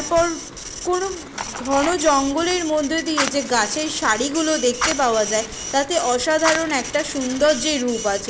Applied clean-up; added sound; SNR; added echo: none; Fire + Printer; 8 dB; none.